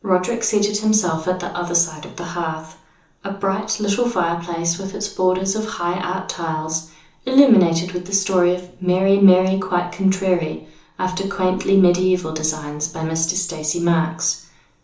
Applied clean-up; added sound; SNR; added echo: none; none; none; reverberation time 0.7 s.